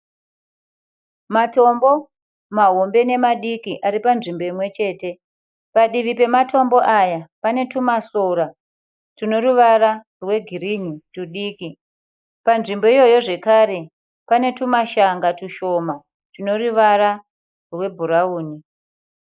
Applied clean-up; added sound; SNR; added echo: neural mask model Resemble Enhance denoiser.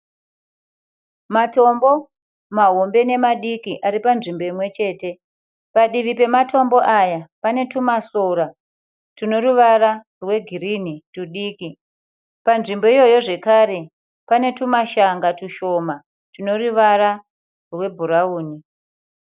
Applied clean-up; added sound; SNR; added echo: none; none; none; none.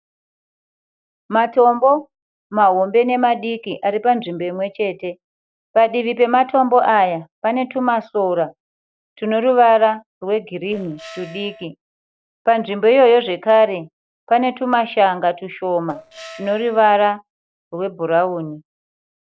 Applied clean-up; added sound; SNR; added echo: neural separator model SepFormer DNS4.